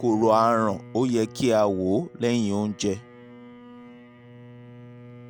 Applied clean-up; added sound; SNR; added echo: none; Bowed string instrument; 19 dB; none.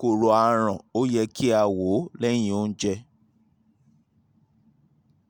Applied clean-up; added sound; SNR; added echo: none; none; none; none.